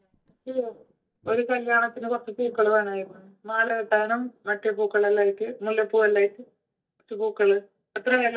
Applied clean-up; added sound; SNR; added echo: neural mask model DeepFilterNet 3.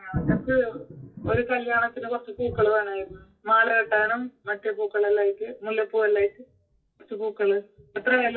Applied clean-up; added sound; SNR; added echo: classical method WPE with log-MMSE.